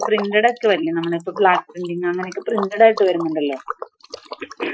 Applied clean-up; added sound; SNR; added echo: classical method Wiener filter.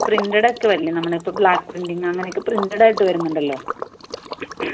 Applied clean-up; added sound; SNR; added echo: none; Liquid; 10 dB; none.